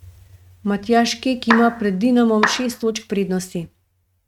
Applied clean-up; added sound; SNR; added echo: neural mask model RNNoise.